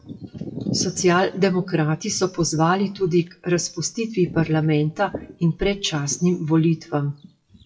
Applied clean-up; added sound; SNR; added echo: classical method WPE with log-MMSE.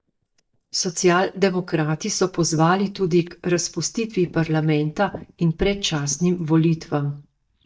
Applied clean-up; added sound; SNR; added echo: neural mask model DeepFilterNet 3.